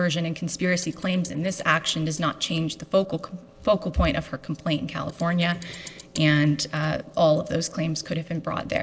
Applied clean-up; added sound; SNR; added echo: neural separator model SepFormer DNS4.